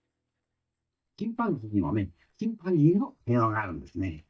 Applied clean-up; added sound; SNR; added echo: neural mask model DeepFilterNet 3.